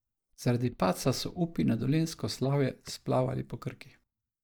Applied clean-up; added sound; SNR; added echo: neural mask model DeepFilterNet 3.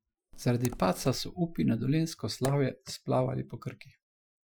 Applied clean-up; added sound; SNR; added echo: classical method Wiener filter.